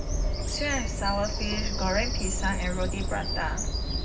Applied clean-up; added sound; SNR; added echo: none; Bird vocalization, bird call, bird song; -4 dB; reverberation time 0.4 s.